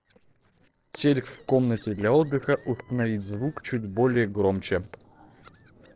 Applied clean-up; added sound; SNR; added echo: neural separator model SepFormer DNS4.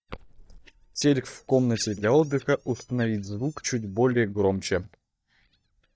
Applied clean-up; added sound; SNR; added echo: neural mask model DeepFilterNet 3.